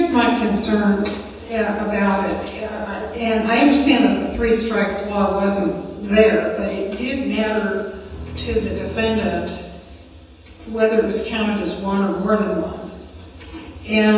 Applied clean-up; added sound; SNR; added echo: none; Bowed string instrument; 14 dB; reverberation time 1.1 s.